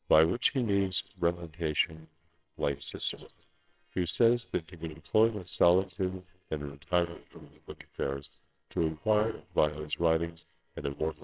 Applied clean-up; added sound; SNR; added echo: neural separator model SepFormer WHAMR!.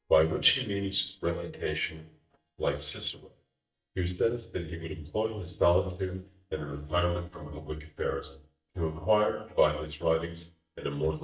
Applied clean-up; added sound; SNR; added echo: neural mask model DeepFilterNet 3.